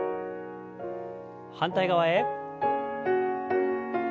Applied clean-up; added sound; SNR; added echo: none; none; none; none.